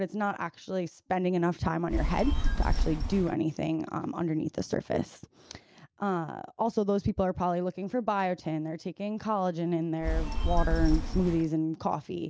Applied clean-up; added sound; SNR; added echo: none; Telephone; -3 dB; none.